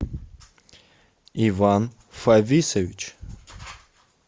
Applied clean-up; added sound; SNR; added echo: none; none; none; none.